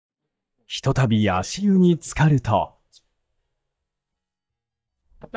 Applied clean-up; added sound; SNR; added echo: neural mask model DeepFilterNet 3.